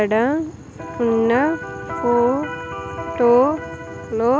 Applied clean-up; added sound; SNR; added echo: none; Electric guitar; 10 dB; none.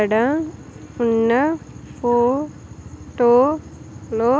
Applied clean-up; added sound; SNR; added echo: none; none; none; none.